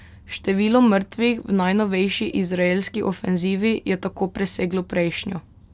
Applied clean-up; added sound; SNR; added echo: none; none; none; none.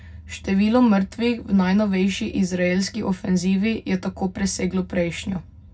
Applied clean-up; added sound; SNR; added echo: none; none; none; reverberation time 0.4 s.